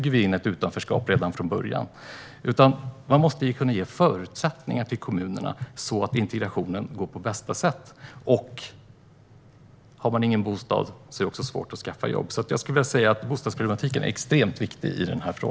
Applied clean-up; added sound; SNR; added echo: none; none; none; none.